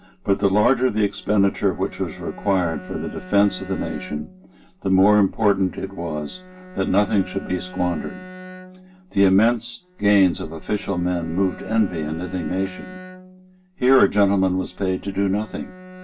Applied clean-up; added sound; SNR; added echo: none; Bowed string instrument; 18 dB; reverberation time 0.2 s.